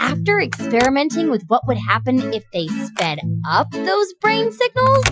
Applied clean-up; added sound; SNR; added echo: classical method Wiener filter.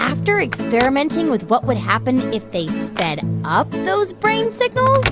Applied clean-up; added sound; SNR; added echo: none; Telephone; 14 dB; none.